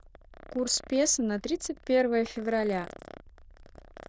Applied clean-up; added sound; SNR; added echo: neural diffusion model UNIVERSE++.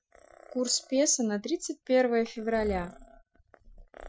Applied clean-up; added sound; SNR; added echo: classical method Wiener filter.